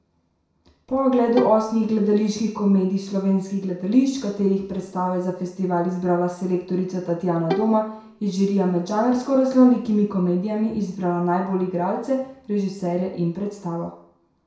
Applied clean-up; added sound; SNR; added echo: none; Bowed string instrument; 10 dB; reverberation time 0.6 s.